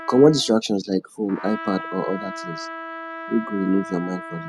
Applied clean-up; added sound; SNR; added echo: none; Trumpet; 12 dB; none.